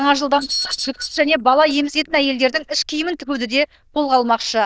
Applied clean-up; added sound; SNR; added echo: neural diffusion model UNIVERSE++.